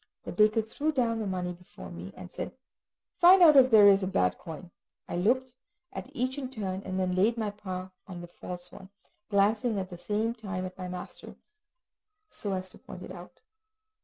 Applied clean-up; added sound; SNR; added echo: none; none; none; none.